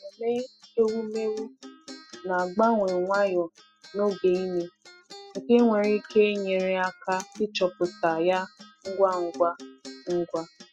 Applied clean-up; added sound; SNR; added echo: classical method spectral subtraction.